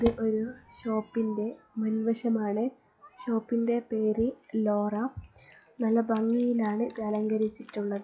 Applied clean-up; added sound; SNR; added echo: classical method log-MMSE.